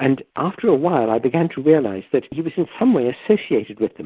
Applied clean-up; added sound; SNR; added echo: none; none; none; none.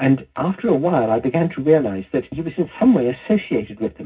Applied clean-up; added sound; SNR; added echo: none; none; none; reverberation time 0.4 s.